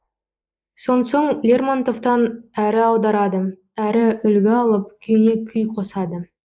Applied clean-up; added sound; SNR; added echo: neural mask model Resemble Enhance denoiser.